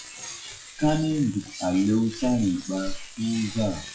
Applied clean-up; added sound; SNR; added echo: classical method log-MMSE.